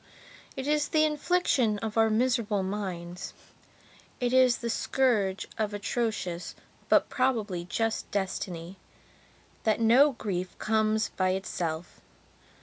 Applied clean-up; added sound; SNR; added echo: none; none; none; none.